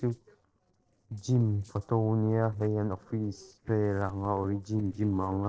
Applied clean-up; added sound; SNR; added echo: neural separator model SepFormer DNS4.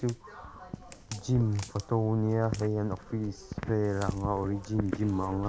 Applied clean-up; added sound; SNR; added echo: none; Walk, footsteps; 18 dB; none.